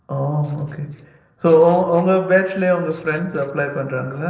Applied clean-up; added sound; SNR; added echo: neural separator model SepFormer DNS4.